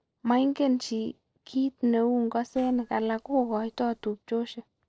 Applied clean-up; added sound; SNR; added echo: neural separator model SepFormer DNS4.